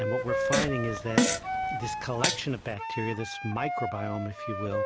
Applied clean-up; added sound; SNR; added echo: none; Fart + Wind instrument, woodwind instrument; -3 dB; none.